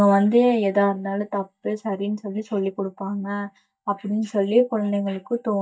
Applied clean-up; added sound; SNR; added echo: neural mask model DeepFilterNet 3.